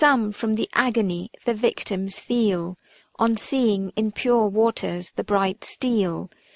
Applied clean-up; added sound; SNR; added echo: none; none; none; none.